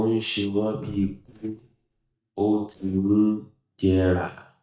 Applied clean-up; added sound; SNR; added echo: neural mask model DeepFilterNet 3.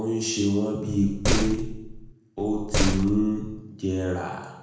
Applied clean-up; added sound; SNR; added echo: none; Slam; 1 dB; reverberation time 0.9 s.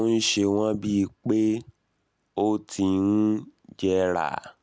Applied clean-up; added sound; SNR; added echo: none; none; none; none.